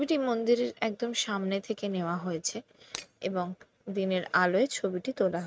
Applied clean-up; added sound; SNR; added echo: neural mask model RNNoise.